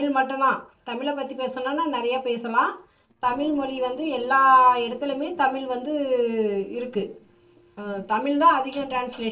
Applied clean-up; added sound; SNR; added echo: neural separator model SepFormer DNS4.